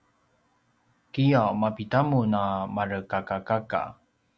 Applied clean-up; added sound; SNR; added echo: none; none; none; none.